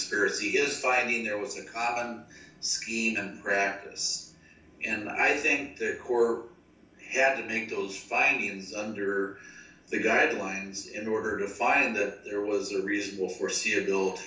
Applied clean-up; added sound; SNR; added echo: none; none; none; reverberation time 0.3 s.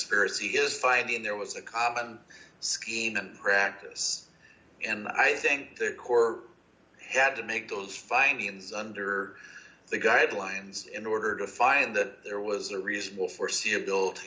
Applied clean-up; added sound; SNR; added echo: none; none; none; none.